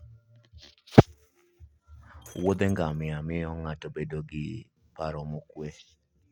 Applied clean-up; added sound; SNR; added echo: neural mask model RNNoise.